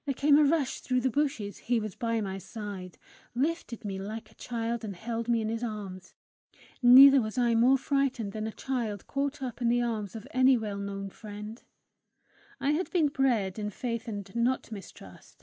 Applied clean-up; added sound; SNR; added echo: none; none; none; none.